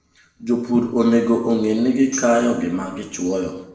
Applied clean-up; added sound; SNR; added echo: neural separator model SepFormer DNS4.